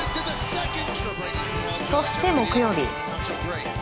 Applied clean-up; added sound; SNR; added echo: none; none; none; none.